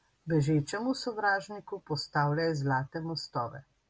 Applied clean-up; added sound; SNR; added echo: none; none; none; none.